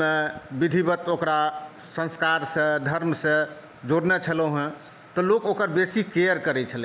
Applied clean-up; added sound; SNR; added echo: none; none; none; none.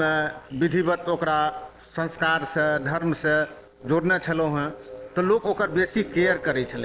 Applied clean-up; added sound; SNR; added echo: neural separator model SepFormer DNS4.